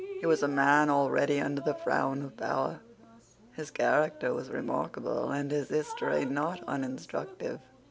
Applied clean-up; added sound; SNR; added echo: none; Drip; 16 dB; none.